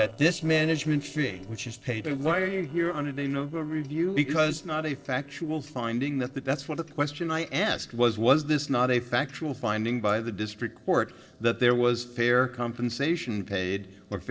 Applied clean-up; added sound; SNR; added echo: neural separator model SepFormer DNS4.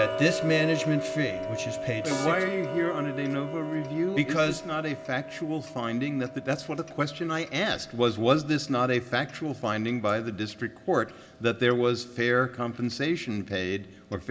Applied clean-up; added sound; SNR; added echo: none; Tick-tock; 10 dB; reverberation time 0.5 s.